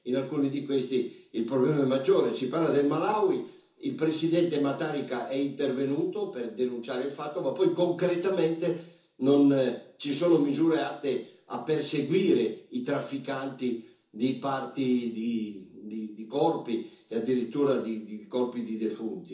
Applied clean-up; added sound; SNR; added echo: none; none; none; reverberation time 0.6 s.